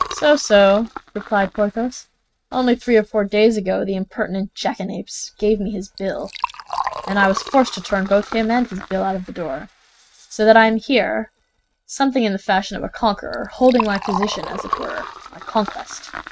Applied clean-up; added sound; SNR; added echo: neural mask model RNNoise.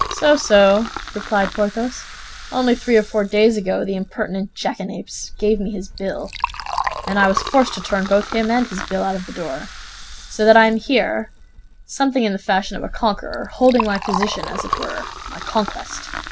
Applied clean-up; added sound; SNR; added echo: none; Liquid; 10 dB; none.